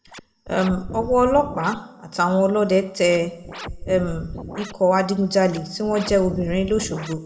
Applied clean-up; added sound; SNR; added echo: none; Scratching (performance technique); 12 dB; reverberation time 1.2 s.